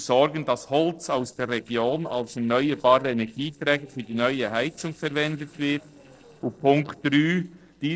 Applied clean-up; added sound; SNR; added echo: neural separator model SepFormer DNS4.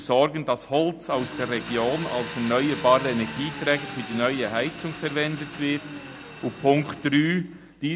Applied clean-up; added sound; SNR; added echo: none; Engine; 12 dB; none.